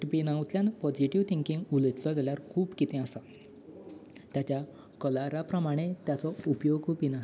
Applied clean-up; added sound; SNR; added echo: none; none; none; none.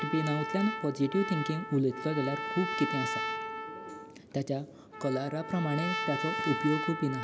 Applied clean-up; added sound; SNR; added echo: none; Trumpet; 5 dB; none.